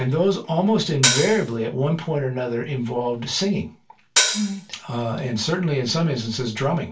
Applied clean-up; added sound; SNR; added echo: none; Hi-hat; -2 dB; reverberation time 0.2 s.